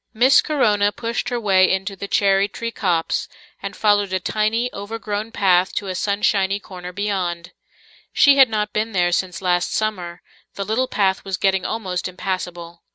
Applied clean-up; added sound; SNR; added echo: none; none; none; none.